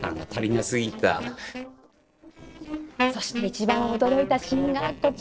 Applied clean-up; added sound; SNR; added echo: neural separator model SepFormer DNS4.